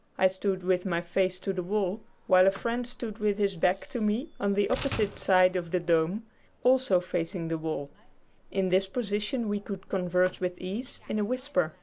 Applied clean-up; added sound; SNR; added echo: none; Vehicle + Slam; 19 dB; none.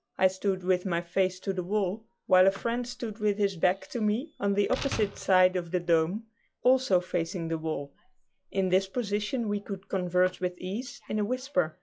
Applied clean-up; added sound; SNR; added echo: classical method log-MMSE.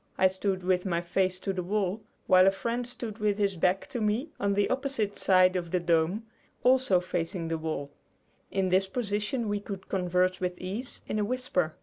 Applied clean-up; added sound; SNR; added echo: none; none; none; none.